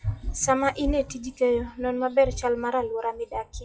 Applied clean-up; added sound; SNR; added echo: classical method WPE with log-MMSE.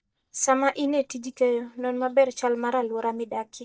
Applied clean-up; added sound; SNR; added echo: neural mask model DeepFilterNet 3.